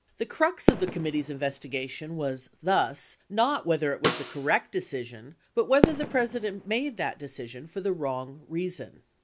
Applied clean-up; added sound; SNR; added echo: none; Snare drum + Fireworks; 3 dB; none.